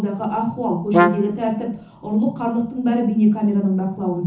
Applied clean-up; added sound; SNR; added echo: none; Brass instrument; 0 dB; reverberation time 0.6 s.